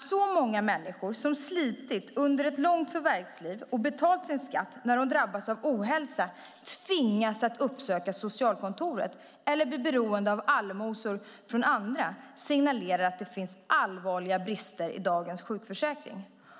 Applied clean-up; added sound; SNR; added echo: none; none; none; none.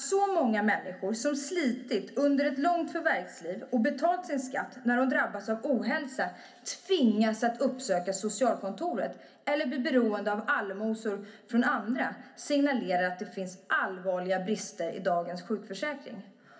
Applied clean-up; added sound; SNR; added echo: none; none; none; reverberation time 0.3 s.